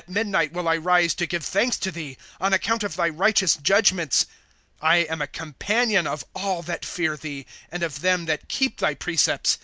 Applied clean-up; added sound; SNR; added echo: none; none; none; none.